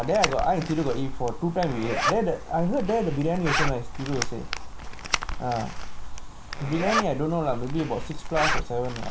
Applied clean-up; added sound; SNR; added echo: none; Zipper (clothing); 2 dB; none.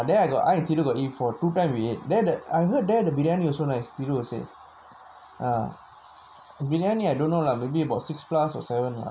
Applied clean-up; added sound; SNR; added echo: none; none; none; none.